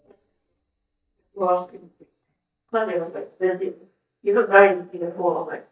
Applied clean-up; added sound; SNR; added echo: neural mask model DeepFilterNet 3.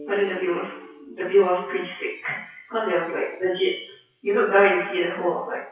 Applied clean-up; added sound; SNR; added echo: classical method WPE with log-MMSE.